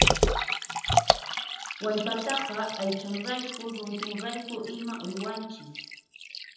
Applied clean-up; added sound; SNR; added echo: none; Liquid; -5 dB; reverberation time 0.9 s.